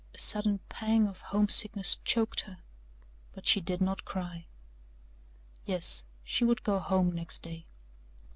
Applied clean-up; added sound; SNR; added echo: none; none; none; none.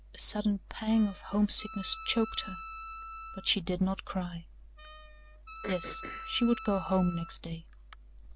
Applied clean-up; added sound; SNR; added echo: none; Wind instrument, woodwind instrument + Cough; 13 dB; none.